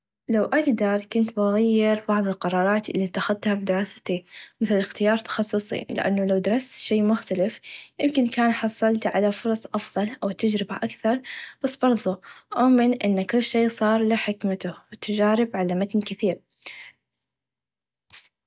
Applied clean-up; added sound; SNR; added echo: none; none; none; none.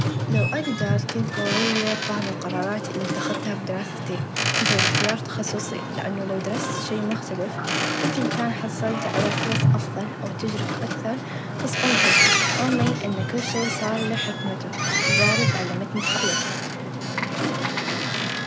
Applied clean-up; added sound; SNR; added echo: none; Boat, Water vehicle; -5 dB; none.